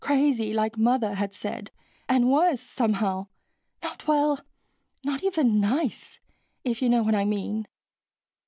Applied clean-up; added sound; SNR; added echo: none; none; none; none.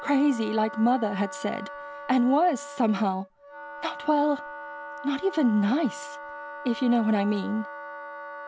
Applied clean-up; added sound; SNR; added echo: none; Wind instrument, woodwind instrument; 13 dB; none.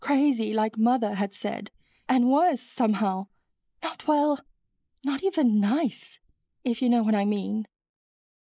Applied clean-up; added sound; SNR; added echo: neural mask model Resemble Enhance denoiser.